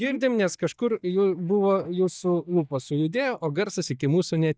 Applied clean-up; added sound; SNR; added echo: neural mask model DeepFilterNet 3.